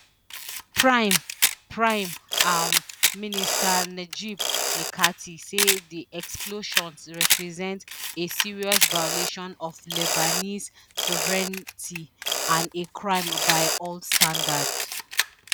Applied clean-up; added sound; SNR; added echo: none; Camera + Mechanisms; -3 dB; none.